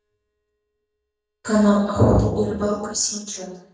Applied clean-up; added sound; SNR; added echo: neural mask model DeepFilterNet 3.